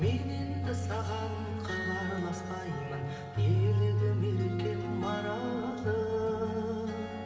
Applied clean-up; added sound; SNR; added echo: none; Wind instrument, woodwind instrument; 19 dB; reverberation time 2.3 s.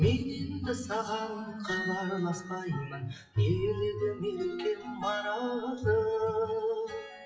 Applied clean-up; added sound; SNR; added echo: classical method WPE with log-MMSE.